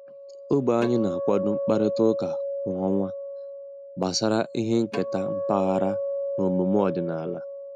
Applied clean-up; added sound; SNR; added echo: none; Acoustic guitar; 5 dB; none.